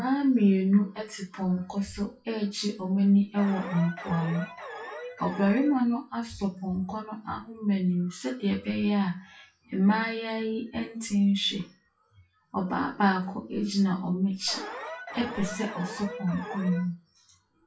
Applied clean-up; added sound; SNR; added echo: classical method WPE with log-MMSE.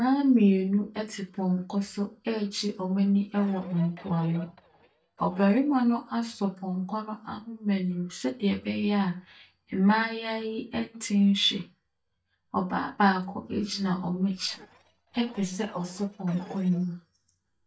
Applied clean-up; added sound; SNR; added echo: neural mask model DeepFilterNet 3.